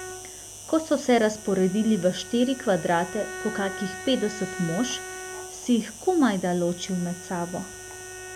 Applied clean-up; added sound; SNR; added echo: none; Bowed string instrument + Insect; 13 dB; none.